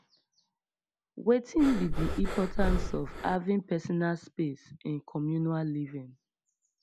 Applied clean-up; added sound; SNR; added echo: none; Breathing; -1 dB; none.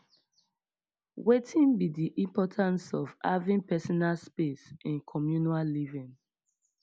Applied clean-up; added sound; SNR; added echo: none; none; none; none.